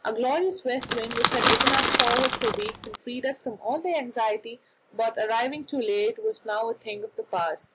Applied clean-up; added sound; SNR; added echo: none; Crackle / Crushing; -3 dB; none.